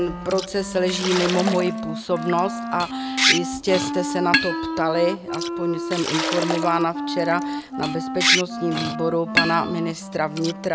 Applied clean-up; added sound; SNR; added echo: none; Wind instrument, woodwind instrument + Liquid; 1 dB; none.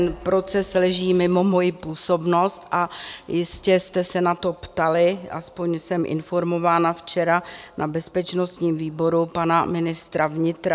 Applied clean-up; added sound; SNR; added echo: none; none; none; none.